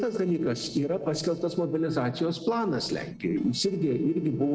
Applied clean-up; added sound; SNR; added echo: neural separator model SepFormer DNS4.